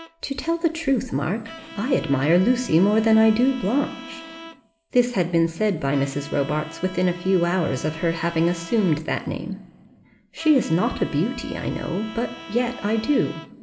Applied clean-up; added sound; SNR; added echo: none; Bowed string instrument; 18 dB; reverberation time 2.8 s.